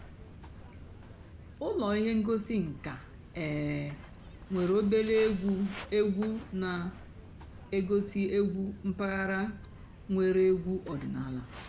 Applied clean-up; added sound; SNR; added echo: none; Walk, footsteps; 16 dB; none.